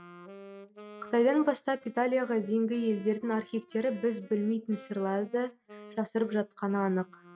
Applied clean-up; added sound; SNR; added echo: neural mask model RNNoise.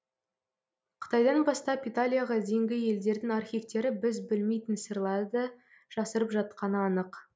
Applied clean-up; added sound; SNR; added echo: none; none; none; none.